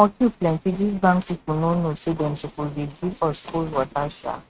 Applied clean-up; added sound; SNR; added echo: neural mask model RNNoise.